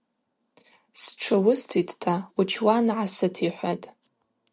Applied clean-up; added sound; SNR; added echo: none; none; none; none.